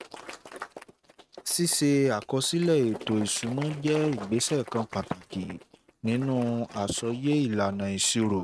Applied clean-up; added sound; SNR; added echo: neural mask model RNNoise.